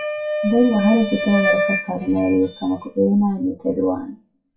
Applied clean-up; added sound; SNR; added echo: classical method WPE with log-MMSE.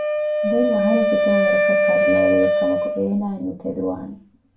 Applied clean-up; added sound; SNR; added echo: none; Wind instrument, woodwind instrument; -4 dB; reverberation time 0.3 s.